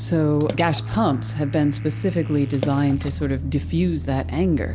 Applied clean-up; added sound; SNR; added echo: none; Water / Splash, splatter; 17 dB; none.